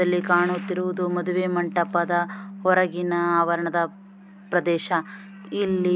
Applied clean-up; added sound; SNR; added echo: none; Bass guitar; 12 dB; none.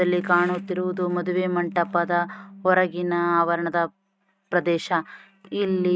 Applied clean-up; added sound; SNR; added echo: neural mask model RNNoise.